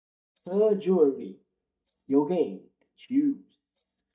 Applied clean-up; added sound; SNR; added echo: neural mask model DeepFilterNet 3.